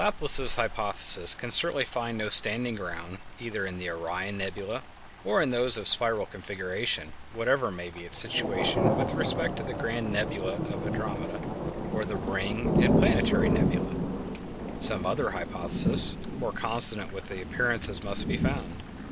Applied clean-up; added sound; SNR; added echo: none; Thunder / Rain; 4 dB; none.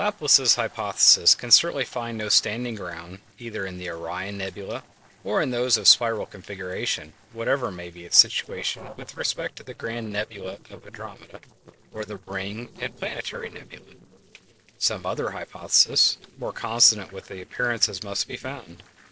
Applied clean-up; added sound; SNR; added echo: neural separator model SepFormer DNS4.